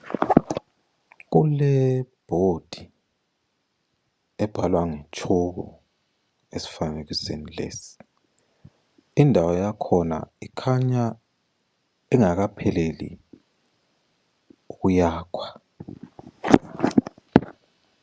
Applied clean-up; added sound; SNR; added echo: none; none; none; none.